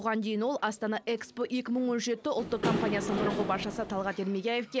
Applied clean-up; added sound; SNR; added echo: none; Engine / Mechanisms; 2 dB; none.